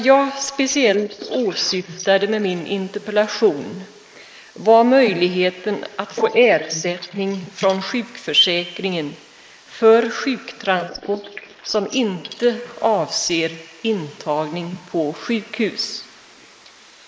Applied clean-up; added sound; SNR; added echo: neural mask model Resemble Enhance denoiser.